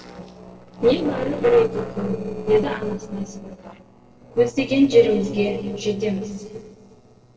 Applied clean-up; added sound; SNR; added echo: neural separator model SepFormer DNS4.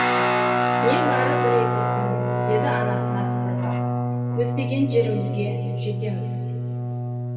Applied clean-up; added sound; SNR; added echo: none; Guitar; -5 dB; reverberation time 2.5 s.